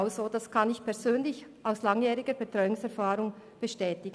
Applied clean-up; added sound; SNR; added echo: none; none; none; none.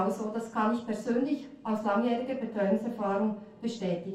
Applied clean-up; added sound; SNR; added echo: none; none; none; reverberation time 0.3 s.